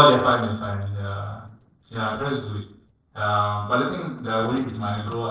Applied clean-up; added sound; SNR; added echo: neural separator model SepFormer DNS4.